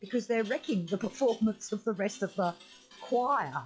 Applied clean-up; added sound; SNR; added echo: classical method log-MMSE.